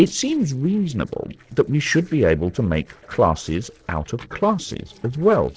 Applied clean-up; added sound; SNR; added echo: neural separator model SepFormer DNS4.